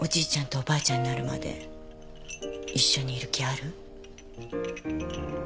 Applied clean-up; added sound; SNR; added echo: none; Dishes, pots, and pans; 20 dB; none.